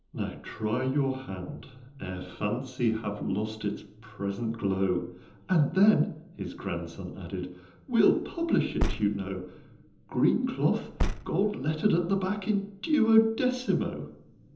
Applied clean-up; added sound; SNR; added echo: none; Car; 4 dB; reverberation time 1.2 s.